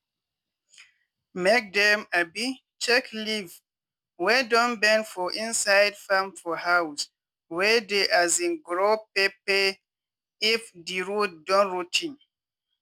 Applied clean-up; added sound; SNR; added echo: none; none; none; none.